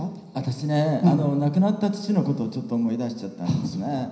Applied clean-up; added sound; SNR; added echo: none; none; none; reverberation time 0.9 s.